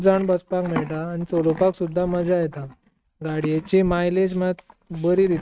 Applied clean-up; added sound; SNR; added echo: neural mask model RNNoise.